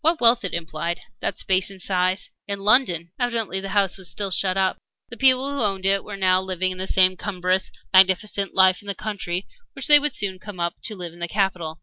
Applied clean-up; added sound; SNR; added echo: none; none; none; none.